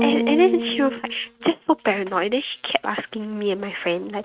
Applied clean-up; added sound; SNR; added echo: neural mask model RNNoise.